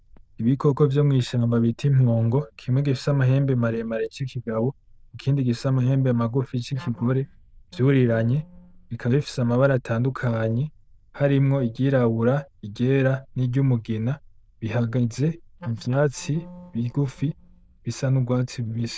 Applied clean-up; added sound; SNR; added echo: neural diffusion model UNIVERSE++.